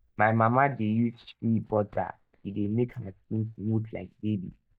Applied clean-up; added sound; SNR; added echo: neural mask model DeepFilterNet 3.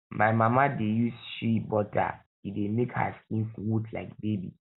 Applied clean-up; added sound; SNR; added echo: none; none; none; none.